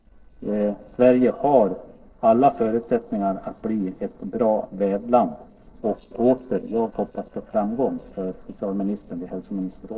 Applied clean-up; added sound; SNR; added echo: neural separator model SepFormer DNS4.